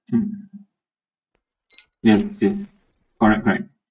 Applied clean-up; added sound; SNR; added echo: neural mask model RNNoise.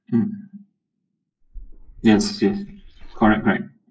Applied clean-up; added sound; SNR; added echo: neural mask model Resemble Enhance denoiser.